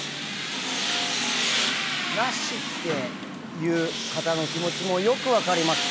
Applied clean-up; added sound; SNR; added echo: none; Tools; 0 dB; none.